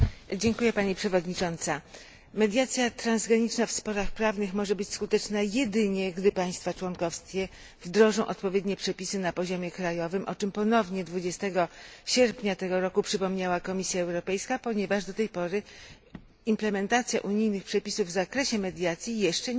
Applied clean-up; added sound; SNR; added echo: none; none; none; none.